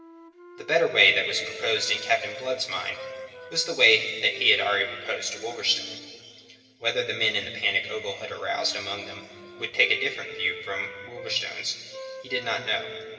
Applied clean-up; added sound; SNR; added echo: none; Wind instrument, woodwind instrument; 17 dB; reverberation time 2.4 s.